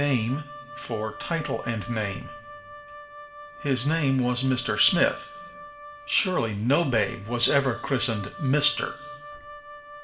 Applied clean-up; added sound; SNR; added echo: none; Wind instrument, woodwind instrument; 15 dB; reverberation time 1.8 s.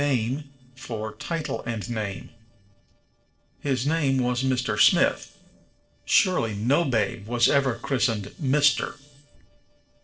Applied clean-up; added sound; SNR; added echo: neural separator model SepFormer DNS4.